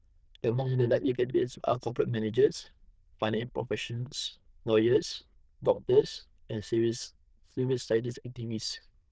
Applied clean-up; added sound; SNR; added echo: neural diffusion model UNIVERSE++.